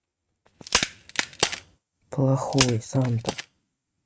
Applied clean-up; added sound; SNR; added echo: neural mask model RNNoise.